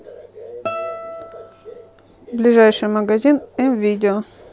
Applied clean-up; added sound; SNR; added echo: none; Guitar; 15 dB; none.